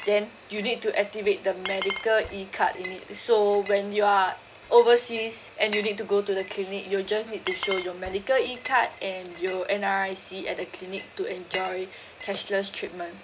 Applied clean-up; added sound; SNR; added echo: none; Glass; 15 dB; none.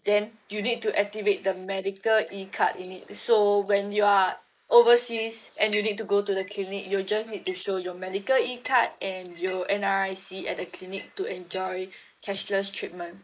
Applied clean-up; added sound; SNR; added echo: neural mask model Resemble Enhance denoiser.